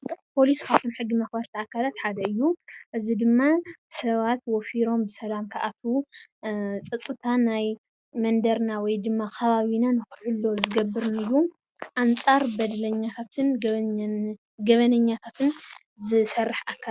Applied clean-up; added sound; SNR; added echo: none; none; none; none.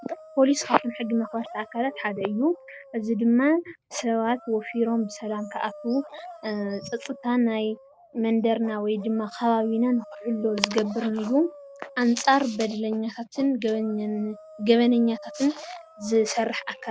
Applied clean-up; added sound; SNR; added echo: none; Dog; 19 dB; none.